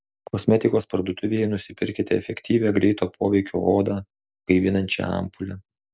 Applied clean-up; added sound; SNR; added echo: none; none; none; none.